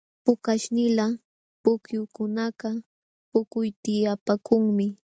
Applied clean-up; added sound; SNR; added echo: none; none; none; none.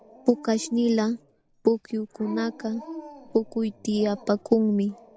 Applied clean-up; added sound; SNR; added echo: none; Dog; 18 dB; none.